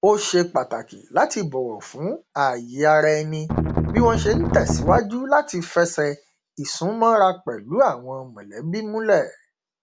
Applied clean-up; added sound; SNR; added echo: none; Strum; 0 dB; none.